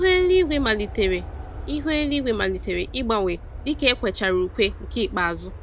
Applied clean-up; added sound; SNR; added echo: none; Aircraft; 11 dB; none.